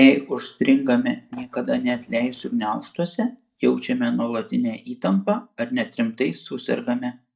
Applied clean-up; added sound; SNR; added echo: neural mask model DeepFilterNet 3.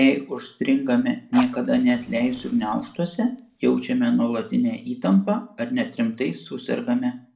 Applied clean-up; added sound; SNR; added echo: none; Fire; 19 dB; reverberation time 0.3 s.